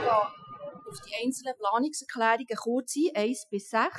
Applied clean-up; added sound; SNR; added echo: classical method Wiener filter.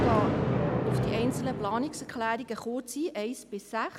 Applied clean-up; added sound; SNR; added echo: none; Thunder; -2 dB; none.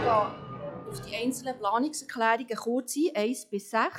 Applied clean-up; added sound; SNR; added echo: classical method log-MMSE.